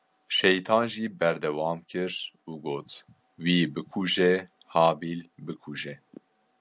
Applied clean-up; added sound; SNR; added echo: none; none; none; none.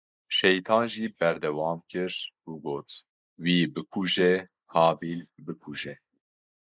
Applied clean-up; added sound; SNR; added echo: neural mask model Resemble Enhance denoiser.